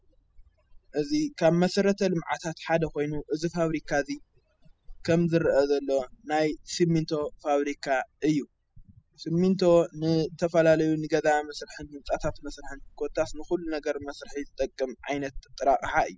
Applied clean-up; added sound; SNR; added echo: classical method spectral subtraction.